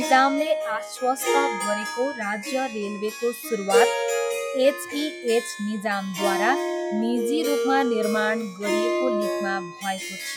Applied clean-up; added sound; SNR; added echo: classical method log-MMSE.